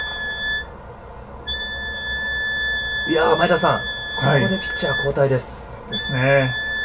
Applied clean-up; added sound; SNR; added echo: none; Wind instrument, woodwind instrument; 4 dB; reverberation time 0.2 s.